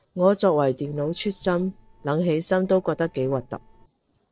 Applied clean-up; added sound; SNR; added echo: neural separator model SepFormer DNS4.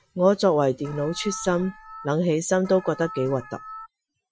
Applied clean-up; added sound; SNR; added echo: classical method Wiener filter.